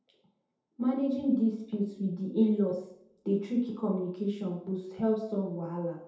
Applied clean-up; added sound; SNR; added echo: none; none; none; reverberation time 0.8 s.